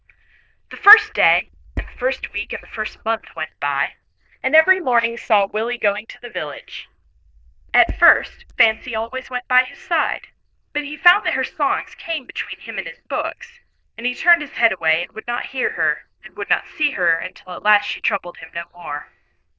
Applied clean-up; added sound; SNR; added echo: neural diffusion model UNIVERSE++.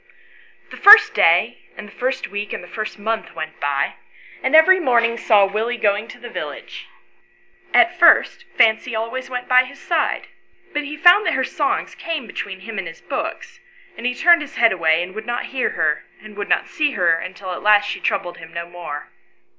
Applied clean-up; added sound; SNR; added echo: none; none; none; none.